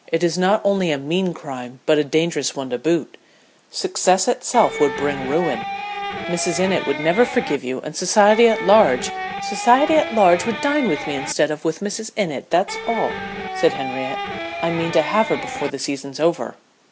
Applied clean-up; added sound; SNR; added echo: none; Electric guitar; 7 dB; none.